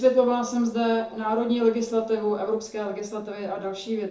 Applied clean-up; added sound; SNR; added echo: neural separator model SepFormer DNS4.